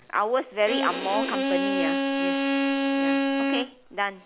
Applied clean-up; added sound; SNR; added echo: none; Bowed string instrument; -3 dB; none.